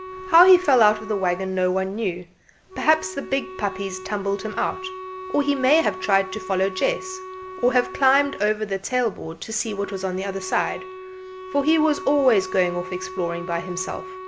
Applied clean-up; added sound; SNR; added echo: none; Wind instrument, woodwind instrument; 13 dB; none.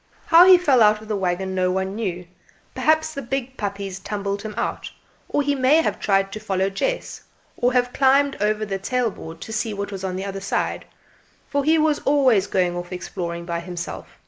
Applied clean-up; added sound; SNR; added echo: neural mask model Resemble Enhance denoiser.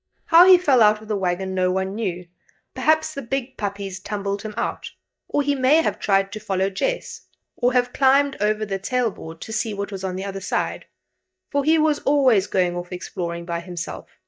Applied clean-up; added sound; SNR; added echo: neural mask model DeepFilterNet 3.